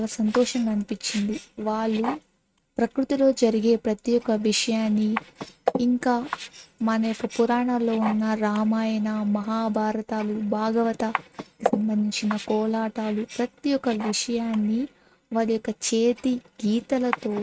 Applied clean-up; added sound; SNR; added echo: neural mask model RNNoise.